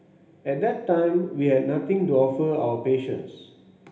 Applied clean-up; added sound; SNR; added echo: none; none; none; reverberation time 1.1 s.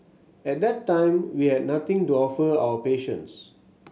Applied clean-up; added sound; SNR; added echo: none; none; none; none.